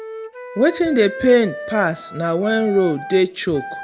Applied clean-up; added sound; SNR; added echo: none; Wind instrument, woodwind instrument; 13 dB; reverberation time 0.7 s.